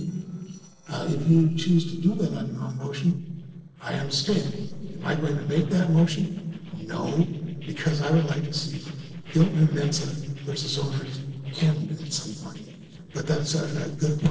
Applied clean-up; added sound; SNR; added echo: neural separator model SepFormer DNS4.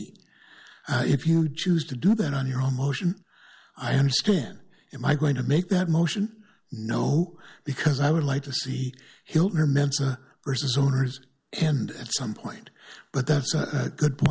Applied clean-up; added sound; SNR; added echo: none; none; none; none.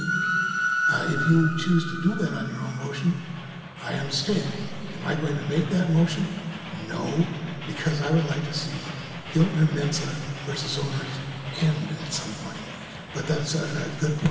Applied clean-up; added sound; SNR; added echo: none; Train; 7 dB; reverberation time 2.4 s.